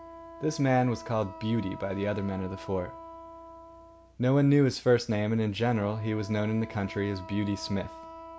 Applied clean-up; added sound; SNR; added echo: none; Wind instrument, woodwind instrument; 17 dB; none.